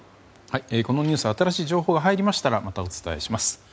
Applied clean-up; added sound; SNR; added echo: none; none; none; none.